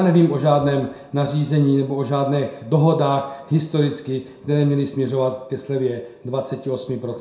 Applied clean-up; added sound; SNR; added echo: none; none; none; reverberation time 0.6 s.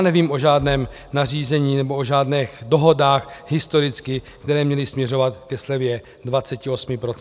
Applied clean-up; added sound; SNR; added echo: none; none; none; none.